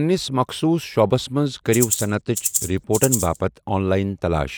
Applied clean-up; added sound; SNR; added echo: neural mask model Resemble Enhance denoiser.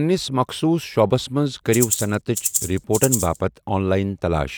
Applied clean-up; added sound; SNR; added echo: none; Rattle (instrument); 5 dB; none.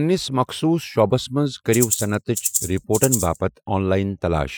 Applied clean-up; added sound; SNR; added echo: classical method Wiener filter.